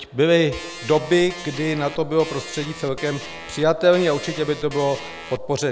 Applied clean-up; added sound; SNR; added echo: none; Organ; 14 dB; none.